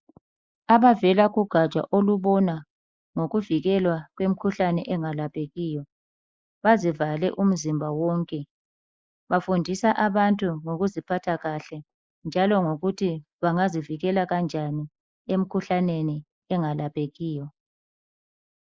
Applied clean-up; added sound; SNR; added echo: neural mask model Resemble Enhance denoiser.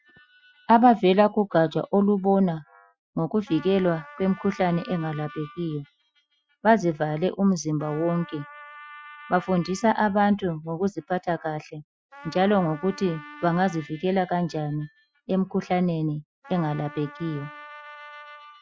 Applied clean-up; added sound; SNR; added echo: classical method Wiener filter.